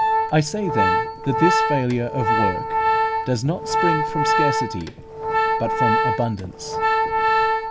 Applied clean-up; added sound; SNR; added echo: none; Organ; -4 dB; none.